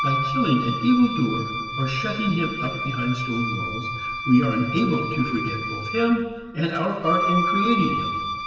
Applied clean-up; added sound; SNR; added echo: none; Wind instrument, woodwind instrument; 4 dB; reverberation time 1.4 s.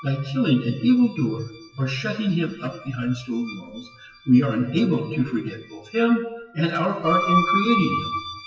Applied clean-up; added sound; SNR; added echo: classical method WPE with log-MMSE.